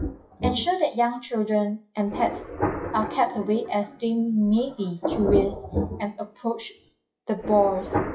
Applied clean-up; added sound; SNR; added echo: classical method WPE with log-MMSE.